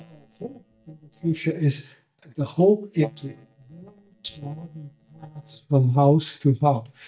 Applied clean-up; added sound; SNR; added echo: neural mask model DeepFilterNet 3.